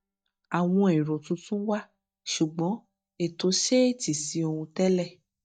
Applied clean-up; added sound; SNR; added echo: neural mask model DeepFilterNet 3.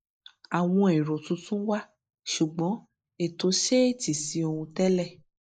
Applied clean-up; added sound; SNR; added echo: neural mask model Resemble Enhance denoiser.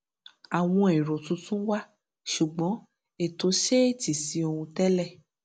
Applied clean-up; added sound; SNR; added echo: none; none; none; none.